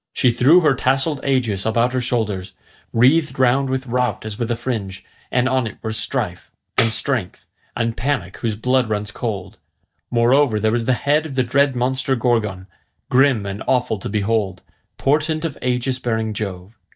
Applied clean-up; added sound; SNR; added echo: neural mask model DeepFilterNet 3.